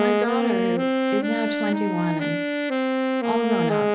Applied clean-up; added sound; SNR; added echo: none; Wind instrument, woodwind instrument; -4 dB; reverberation time 0.6 s.